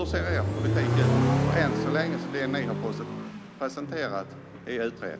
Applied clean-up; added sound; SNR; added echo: none; Accelerating, revving, vroom; -4 dB; none.